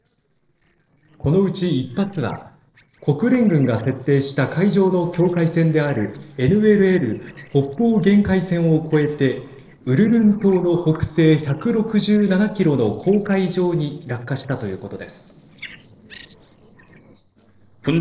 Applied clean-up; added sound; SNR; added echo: neural separator model SepFormer DNS4.